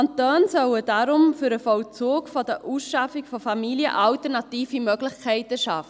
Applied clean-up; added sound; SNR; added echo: none; none; none; none.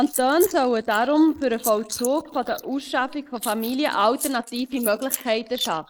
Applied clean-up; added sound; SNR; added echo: neural mask model Resemble Enhance denoiser.